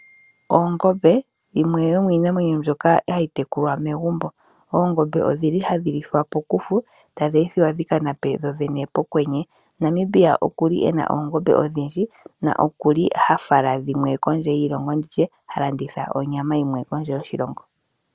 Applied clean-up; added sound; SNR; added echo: none; none; none; none.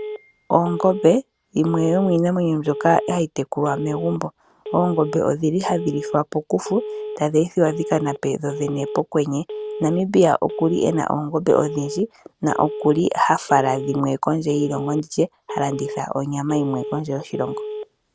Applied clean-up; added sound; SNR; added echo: none; Telephone; 11 dB; none.